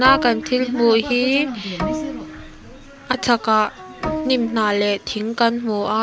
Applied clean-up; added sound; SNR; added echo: none; Bowed string instrument; 10 dB; none.